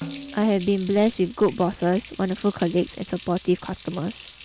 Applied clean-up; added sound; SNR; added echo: none; Snare drum + Water tap, faucet; 12 dB; none.